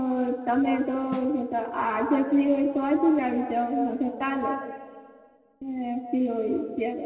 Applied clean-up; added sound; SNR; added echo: none; Snare drum; 19 dB; reverberation time 2.5 s.